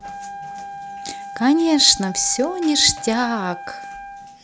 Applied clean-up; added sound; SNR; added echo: none; Wind instrument, woodwind instrument; 13 dB; none.